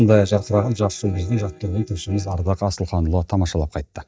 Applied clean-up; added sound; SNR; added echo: neural mask model DeepFilterNet 3.